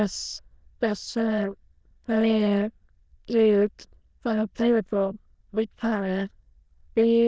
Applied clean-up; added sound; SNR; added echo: neural diffusion model UNIVERSE++.